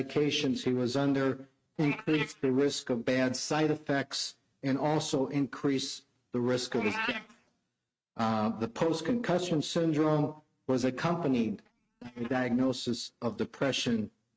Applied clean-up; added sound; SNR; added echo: neural mask model RNNoise.